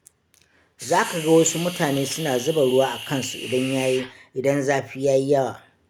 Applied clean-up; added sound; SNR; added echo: none; Hiss; 12 dB; none.